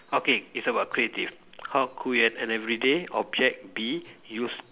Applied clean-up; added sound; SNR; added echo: none; none; none; none.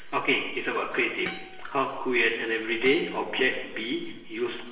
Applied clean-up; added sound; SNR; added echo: none; Harp; 18 dB; reverberation time 1.0 s.